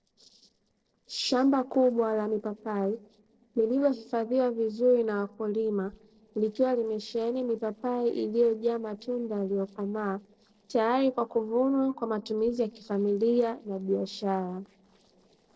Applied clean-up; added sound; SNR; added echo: neural separator model SepFormer DNS4.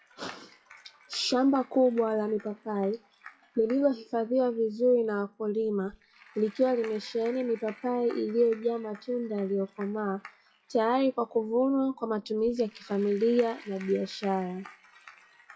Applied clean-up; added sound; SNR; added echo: classical method WPE with log-MMSE.